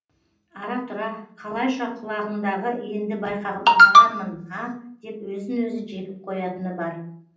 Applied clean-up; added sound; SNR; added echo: none; none; none; reverberation time 0.6 s.